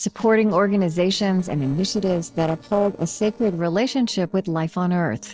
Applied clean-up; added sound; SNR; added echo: neural separator model SepFormer DNS4.